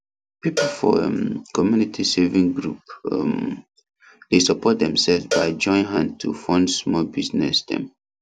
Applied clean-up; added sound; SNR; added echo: none; Cowbell; 10 dB; none.